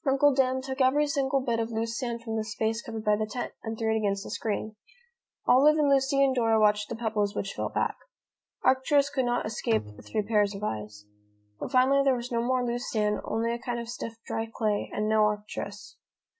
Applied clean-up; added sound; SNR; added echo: neural mask model RNNoise.